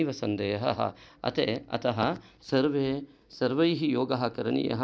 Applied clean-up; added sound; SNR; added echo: none; none; none; none.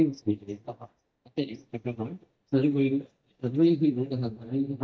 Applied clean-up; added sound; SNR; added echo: neural mask model DeepFilterNet 3.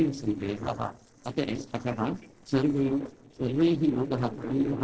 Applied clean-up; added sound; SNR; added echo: neural separator model SepFormer DNS4.